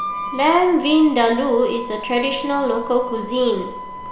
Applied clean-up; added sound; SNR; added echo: none; Harmonica; 12 dB; none.